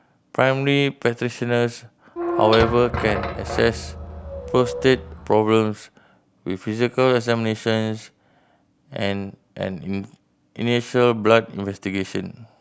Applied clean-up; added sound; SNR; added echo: none; Squeak / Thump, thud; 5 dB; none.